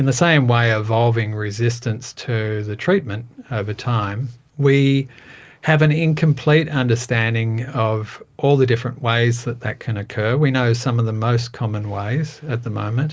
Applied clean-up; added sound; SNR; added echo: none; none; none; none.